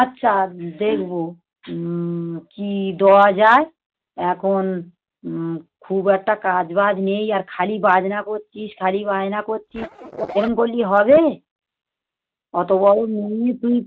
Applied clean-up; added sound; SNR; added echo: neural mask model RNNoise.